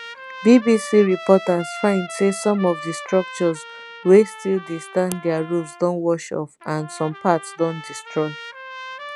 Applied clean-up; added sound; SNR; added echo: none; Trumpet; 15 dB; none.